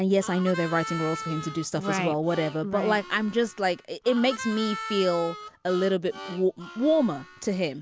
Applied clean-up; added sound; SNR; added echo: none; Harmonica; 13 dB; none.